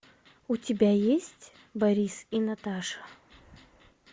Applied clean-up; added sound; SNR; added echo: none; none; none; none.